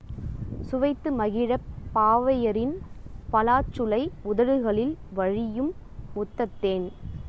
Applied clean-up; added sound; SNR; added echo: none; none; none; none.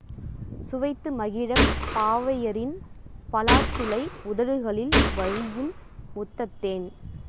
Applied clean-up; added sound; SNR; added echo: none; Gunshot, gunfire; -3 dB; none.